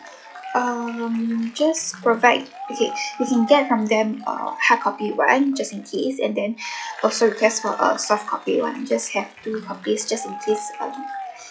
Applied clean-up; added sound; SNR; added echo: classical method log-MMSE.